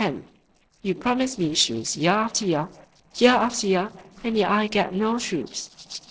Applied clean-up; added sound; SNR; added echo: neural separator model SepFormer DNS4.